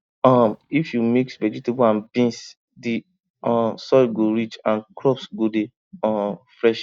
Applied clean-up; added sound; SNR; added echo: neural mask model DeepFilterNet 3.